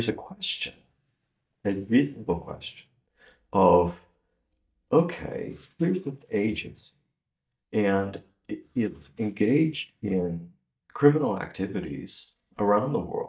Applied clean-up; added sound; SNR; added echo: neural mask model DeepFilterNet 3.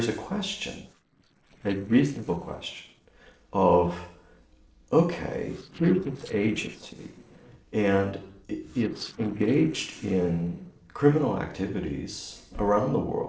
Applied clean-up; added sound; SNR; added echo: neural separator model SepFormer DNS4.